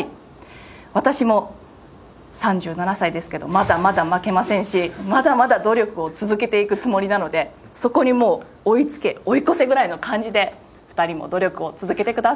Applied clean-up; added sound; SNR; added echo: none; none; none; none.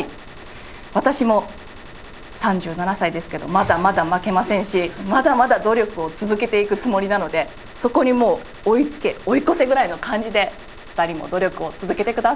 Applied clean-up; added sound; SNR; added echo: none; Gunshot, gunfire; 18 dB; none.